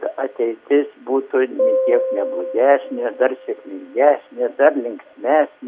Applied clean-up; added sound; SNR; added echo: none; Piano; 6 dB; none.